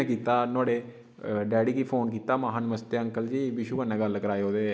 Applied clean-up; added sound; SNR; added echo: none; none; none; none.